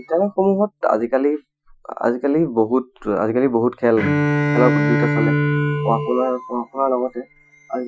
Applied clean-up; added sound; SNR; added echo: classical method Wiener filter.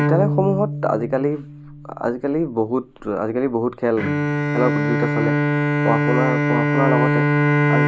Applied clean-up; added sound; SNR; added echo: none; Bowed string instrument; -2 dB; none.